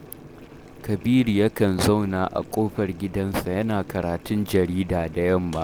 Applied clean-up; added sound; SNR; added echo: none; Boiling; 19 dB; none.